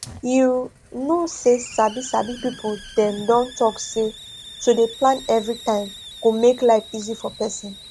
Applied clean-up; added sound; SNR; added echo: none; Hiss; 18 dB; none.